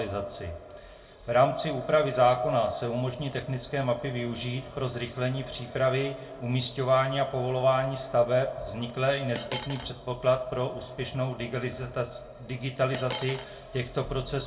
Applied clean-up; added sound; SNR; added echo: none; Coin (dropping); 7 dB; reverberation time 0.2 s.